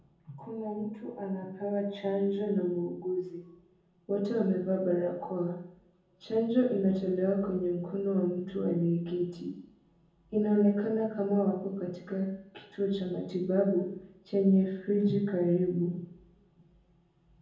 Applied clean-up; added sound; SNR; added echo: none; none; none; reverberation time 0.7 s.